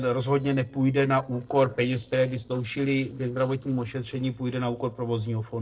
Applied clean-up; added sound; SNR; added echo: neural separator model SepFormer DNS4.